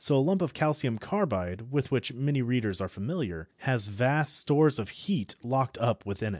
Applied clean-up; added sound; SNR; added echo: none; none; none; none.